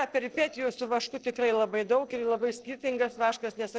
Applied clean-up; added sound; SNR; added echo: neural separator model SepFormer DNS4.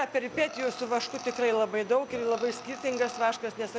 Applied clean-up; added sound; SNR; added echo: none; Burping, eructation; 14 dB; none.